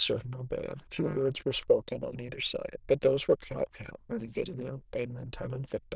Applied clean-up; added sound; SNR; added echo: neural diffusion model UNIVERSE++.